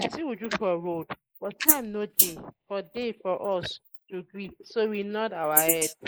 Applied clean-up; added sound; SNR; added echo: neural mask model Resemble Enhance denoiser.